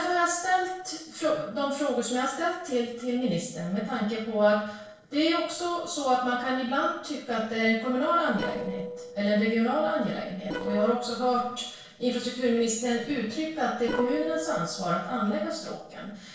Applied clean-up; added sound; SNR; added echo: neural separator model SepFormer DNS4.